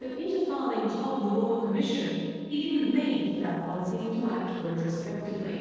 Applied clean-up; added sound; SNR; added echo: neural separator model SepFormer DNS4.